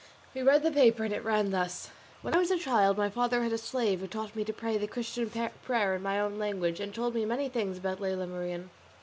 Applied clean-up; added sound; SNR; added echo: none; none; none; none.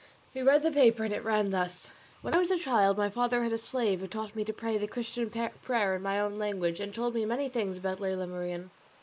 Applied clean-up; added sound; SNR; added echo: neural mask model Resemble Enhance denoiser.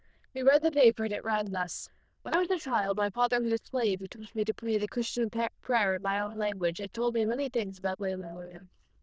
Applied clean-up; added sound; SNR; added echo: neural diffusion model UNIVERSE++.